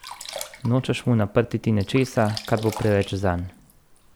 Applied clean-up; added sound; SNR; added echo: none; Sink (filling or washing); 16 dB; none.